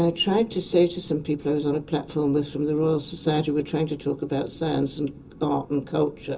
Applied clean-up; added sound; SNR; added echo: none; none; none; reverberation time 0.2 s.